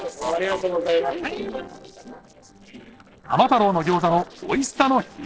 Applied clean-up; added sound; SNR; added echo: neural separator model SepFormer DNS4.